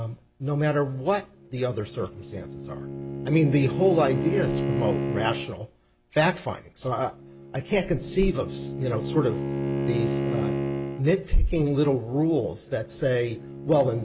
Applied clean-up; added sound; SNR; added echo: none; Bowed string instrument; 6 dB; none.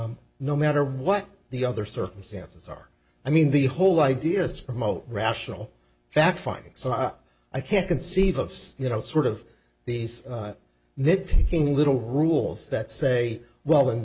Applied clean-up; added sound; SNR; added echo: none; none; none; none.